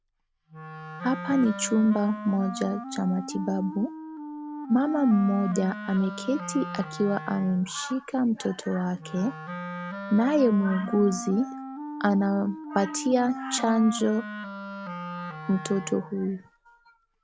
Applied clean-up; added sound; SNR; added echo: none; Wind instrument, woodwind instrument; 10 dB; none.